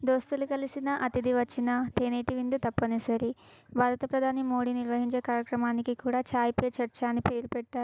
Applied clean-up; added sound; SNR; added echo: none; none; none; none.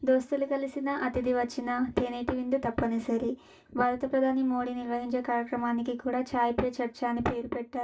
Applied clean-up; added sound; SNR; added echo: none; none; none; reverberation time 0.2 s.